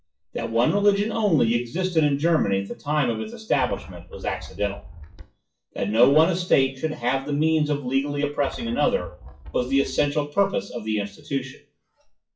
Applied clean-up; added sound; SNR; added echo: classical method WPE with log-MMSE.